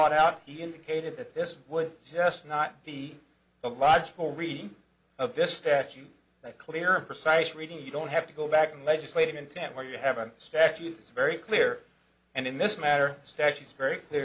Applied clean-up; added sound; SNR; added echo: none; none; none; none.